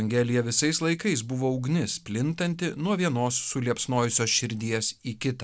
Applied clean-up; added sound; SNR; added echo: none; none; none; none.